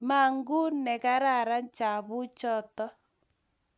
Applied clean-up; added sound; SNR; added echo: none; none; none; none.